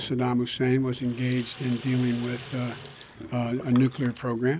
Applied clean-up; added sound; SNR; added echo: none; Sink (filling or washing); 18 dB; none.